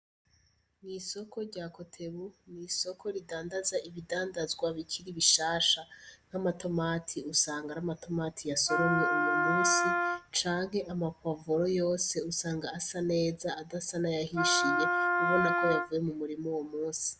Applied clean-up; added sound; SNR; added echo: none; Wind instrument, woodwind instrument; -3 dB; none.